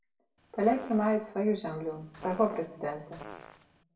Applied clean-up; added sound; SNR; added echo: none; Fart; 18 dB; reverberation time 0.6 s.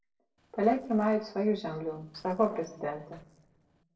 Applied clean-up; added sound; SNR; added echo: neural separator model SepFormer DNS4.